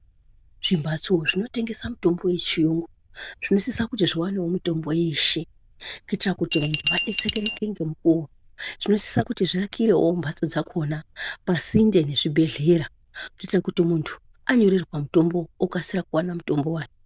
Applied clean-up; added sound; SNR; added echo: neural diffusion model UNIVERSE++.